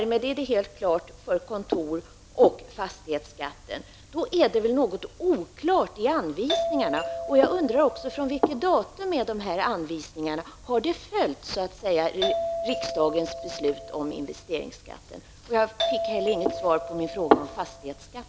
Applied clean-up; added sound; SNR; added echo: none; Doorbell; 5 dB; none.